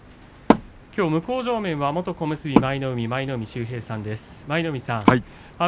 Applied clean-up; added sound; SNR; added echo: none; Wood; 1 dB; none.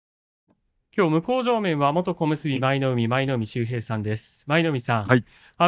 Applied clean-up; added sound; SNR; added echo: neural mask model DeepFilterNet 3.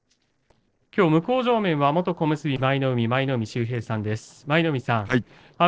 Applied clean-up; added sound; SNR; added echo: neural separator model SepFormer DNS4.